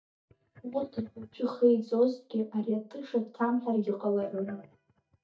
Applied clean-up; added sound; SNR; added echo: neural mask model DeepFilterNet 3.